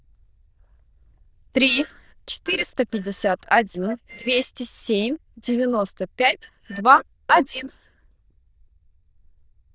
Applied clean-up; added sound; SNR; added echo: neural diffusion model UNIVERSE++.